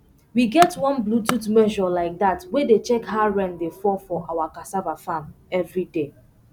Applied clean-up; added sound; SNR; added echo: none; Tools; 11 dB; none.